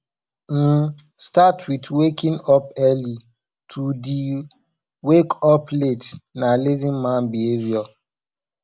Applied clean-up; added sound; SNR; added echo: none; none; none; none.